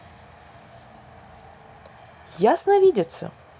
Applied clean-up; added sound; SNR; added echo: none; none; none; none.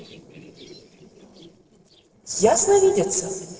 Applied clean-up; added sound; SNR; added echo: neural separator model SepFormer DNS4.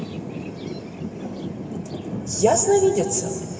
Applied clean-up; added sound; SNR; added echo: none; Thunder; 7 dB; reverberation time 1.9 s.